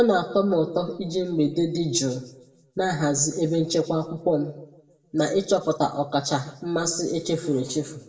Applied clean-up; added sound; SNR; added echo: none; none; none; reverberation time 0.6 s.